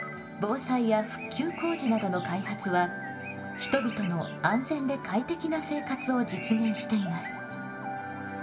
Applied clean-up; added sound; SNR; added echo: none; Bird; 16 dB; reverberation time 3.0 s.